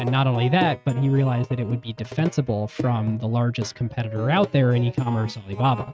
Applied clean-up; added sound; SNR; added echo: neural mask model RNNoise.